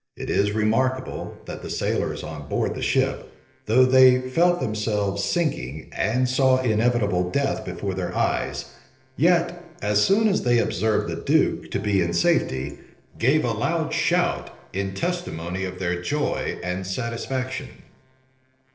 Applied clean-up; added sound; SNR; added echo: neural separator model SepFormer DNS4.